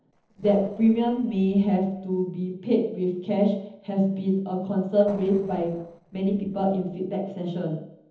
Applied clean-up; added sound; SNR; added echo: neural separator model SepFormer DNS4.